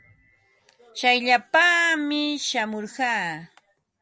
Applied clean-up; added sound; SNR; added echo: none; none; none; none.